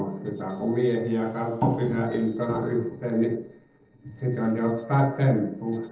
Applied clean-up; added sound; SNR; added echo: neural separator model SepFormer DNS4.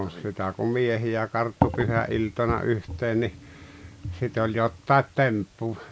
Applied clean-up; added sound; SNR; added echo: none; none; none; none.